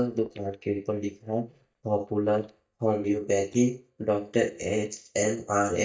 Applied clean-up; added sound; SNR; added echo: neural mask model DeepFilterNet 3.